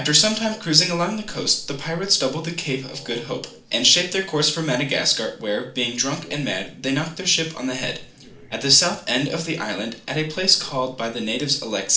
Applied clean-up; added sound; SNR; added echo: neural separator model SepFormer DNS4.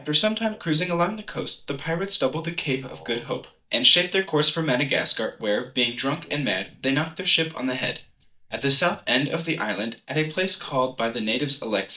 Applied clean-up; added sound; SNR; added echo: neural mask model DeepFilterNet 3.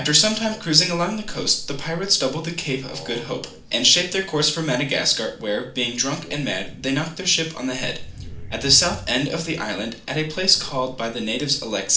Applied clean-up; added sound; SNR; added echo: none; Crow; 15 dB; reverberation time 0.4 s.